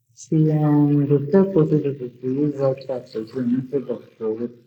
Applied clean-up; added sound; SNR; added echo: neural mask model Resemble Enhance denoiser.